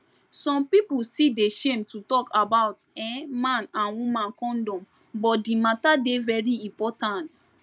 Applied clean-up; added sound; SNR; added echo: none; none; none; none.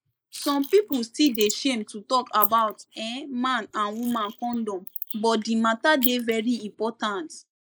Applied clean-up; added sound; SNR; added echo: neural mask model Resemble Enhance denoiser.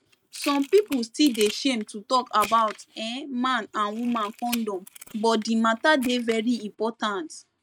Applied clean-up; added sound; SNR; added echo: neural mask model RNNoise.